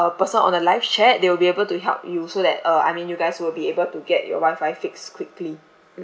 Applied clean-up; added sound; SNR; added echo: none; none; none; none.